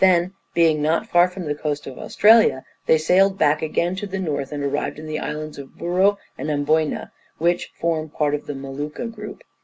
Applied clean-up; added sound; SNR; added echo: none; none; none; none.